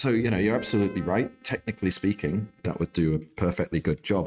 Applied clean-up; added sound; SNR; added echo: neural mask model RNNoise.